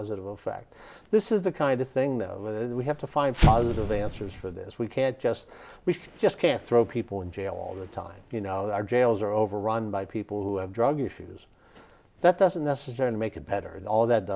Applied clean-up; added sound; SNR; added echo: none; Explosion; 0 dB; none.